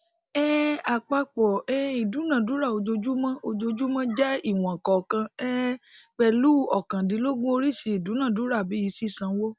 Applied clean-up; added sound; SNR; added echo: none; none; none; none.